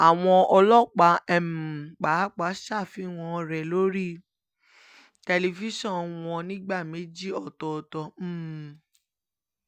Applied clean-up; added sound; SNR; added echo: none; none; none; none.